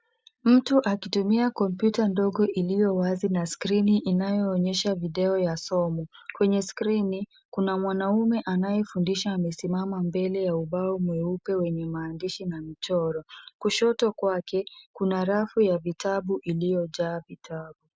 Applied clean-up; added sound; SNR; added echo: none; none; none; none.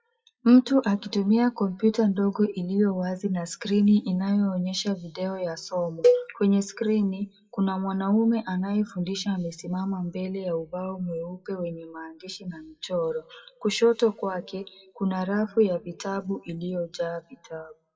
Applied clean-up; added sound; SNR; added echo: classical method WPE with log-MMSE.